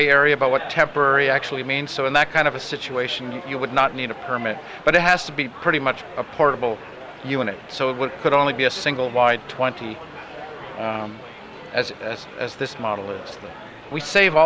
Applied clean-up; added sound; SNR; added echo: none; none; none; none.